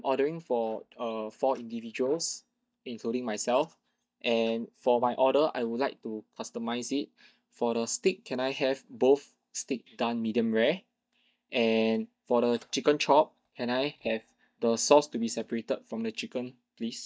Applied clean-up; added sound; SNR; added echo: neural mask model DeepFilterNet 3.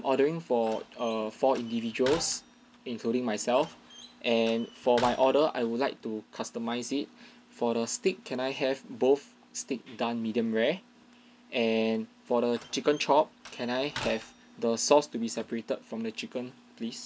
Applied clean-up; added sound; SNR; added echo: none; Slam; 15 dB; none.